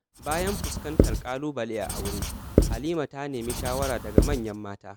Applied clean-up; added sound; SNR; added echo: none; Writing; -5 dB; none.